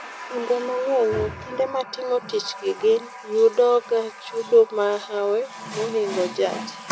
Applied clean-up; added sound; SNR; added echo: none; Water tap, faucet; 13 dB; none.